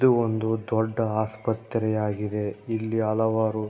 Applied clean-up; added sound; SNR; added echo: none; none; none; reverberation time 1.3 s.